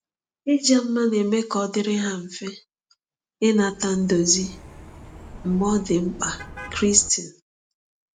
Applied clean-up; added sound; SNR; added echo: none; Car passing by; 16 dB; none.